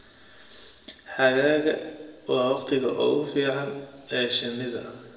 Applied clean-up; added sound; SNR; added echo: none; none; none; reverberation time 1.3 s.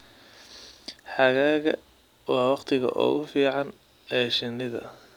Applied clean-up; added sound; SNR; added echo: none; none; none; none.